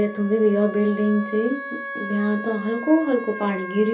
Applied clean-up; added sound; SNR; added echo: none; Wind instrument, woodwind instrument; 12 dB; reverberation time 0.3 s.